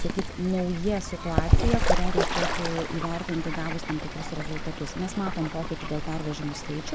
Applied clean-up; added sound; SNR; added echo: none; Bird / Fowl; -3 dB; none.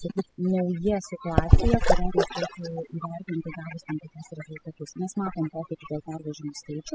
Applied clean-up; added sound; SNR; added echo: classical method spectral subtraction.